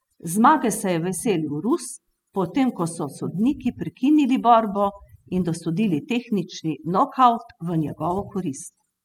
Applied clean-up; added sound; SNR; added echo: classical method spectral subtraction.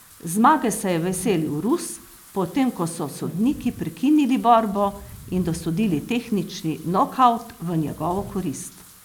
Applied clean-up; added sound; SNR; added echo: none; Whoosh, swoosh, swish + Wind / Rain; 19 dB; none.